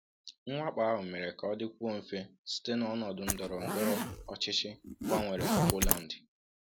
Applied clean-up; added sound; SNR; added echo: none; Zipper (clothing); -2 dB; none.